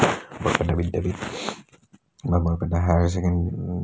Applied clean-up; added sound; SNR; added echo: none; none; none; none.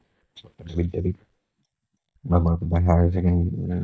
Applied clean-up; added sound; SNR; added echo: neural mask model DeepFilterNet 3.